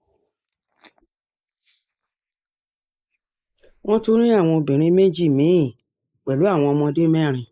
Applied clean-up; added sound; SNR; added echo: neural mask model Resemble Enhance denoiser.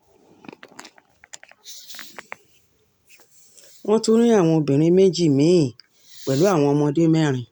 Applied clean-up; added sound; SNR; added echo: none; none; none; none.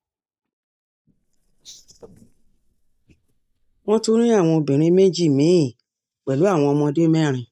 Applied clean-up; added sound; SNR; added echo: neural mask model DeepFilterNet 3.